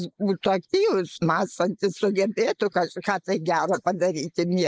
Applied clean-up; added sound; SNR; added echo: neural mask model Resemble Enhance denoiser.